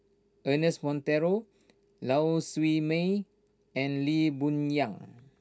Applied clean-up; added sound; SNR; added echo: none; none; none; none.